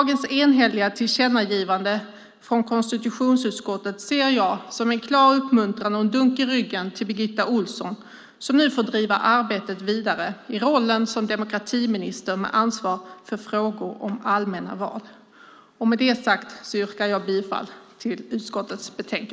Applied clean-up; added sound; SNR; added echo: none; none; none; none.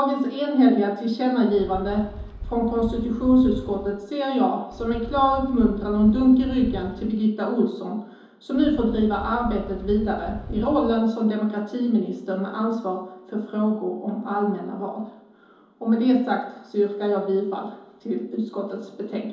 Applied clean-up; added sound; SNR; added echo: none; Wind; 12 dB; reverberation time 2.8 s.